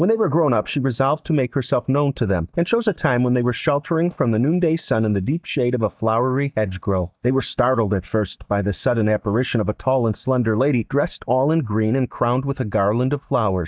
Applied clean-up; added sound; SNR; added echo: neural mask model DeepFilterNet 3.